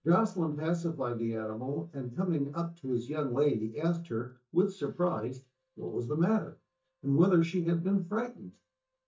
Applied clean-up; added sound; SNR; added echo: neural mask model DeepFilterNet 3.